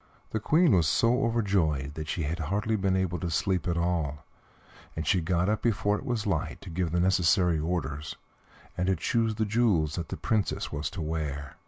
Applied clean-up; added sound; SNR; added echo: none; none; none; none.